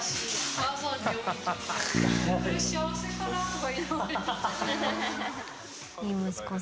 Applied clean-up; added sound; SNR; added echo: none; Bass guitar; 4 dB; none.